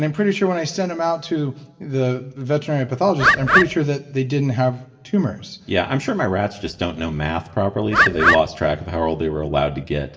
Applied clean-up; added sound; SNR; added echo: none; Bird; -5 dB; reverberation time 1.7 s.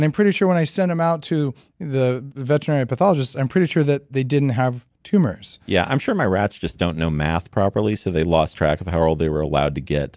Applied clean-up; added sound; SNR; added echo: none; none; none; none.